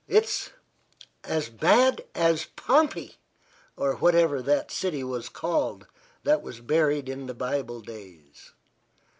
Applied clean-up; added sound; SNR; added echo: none; none; none; none.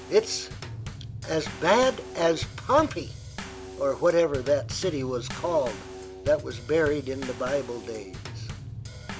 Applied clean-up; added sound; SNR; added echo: none; Bass drum / Snare drum / Drum kit; 11 dB; none.